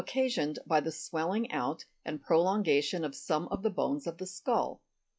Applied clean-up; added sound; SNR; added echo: classical method log-MMSE.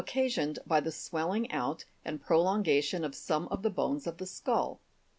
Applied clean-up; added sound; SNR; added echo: none; Whoosh, swoosh, swish; 20 dB; none.